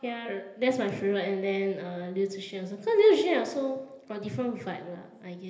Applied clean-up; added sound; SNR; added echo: none; none; none; reverberation time 1.4 s.